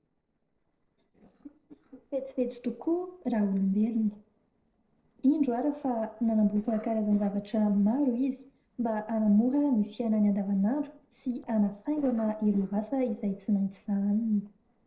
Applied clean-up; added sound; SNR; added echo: neural separator model SepFormer DNS4.